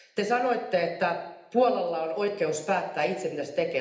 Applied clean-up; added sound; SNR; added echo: none; none; none; reverberation time 0.8 s.